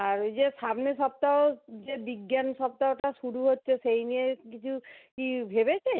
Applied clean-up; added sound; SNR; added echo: none; none; none; none.